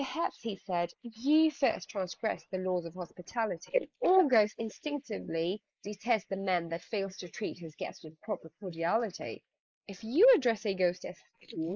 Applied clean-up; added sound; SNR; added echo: neural mask model Resemble Enhance denoiser.